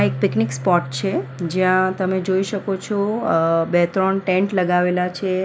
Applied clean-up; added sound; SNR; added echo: none; Marimba, xylophone; 14 dB; none.